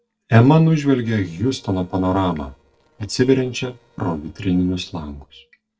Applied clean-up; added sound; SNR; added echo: neural separator model SepFormer DNS4.